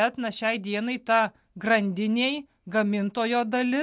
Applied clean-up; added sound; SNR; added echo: none; none; none; none.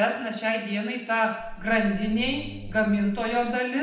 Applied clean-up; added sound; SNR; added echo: none; Buzz; 12 dB; reverberation time 0.8 s.